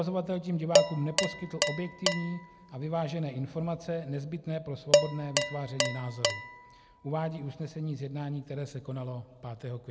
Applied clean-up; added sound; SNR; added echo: none; Dishes, pots, and pans; -2 dB; none.